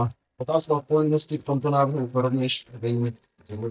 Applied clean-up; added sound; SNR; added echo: neural mask model DeepFilterNet 3.